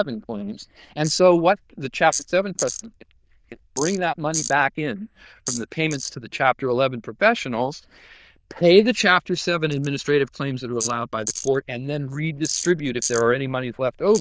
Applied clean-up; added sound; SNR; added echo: neural diffusion model UNIVERSE++.